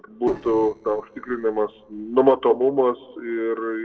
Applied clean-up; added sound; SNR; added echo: neural separator model SepFormer DNS4.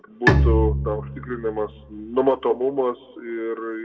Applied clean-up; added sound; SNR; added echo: none; Bowed string instrument; -1 dB; reverberation time 0.9 s.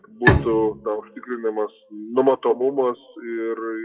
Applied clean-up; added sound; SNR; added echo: classical method WPE with log-MMSE.